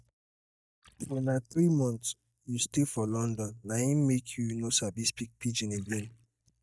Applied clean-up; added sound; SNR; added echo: neural mask model DeepFilterNet 3.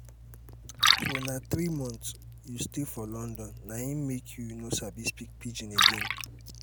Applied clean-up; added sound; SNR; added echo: none; Liquid; -4 dB; none.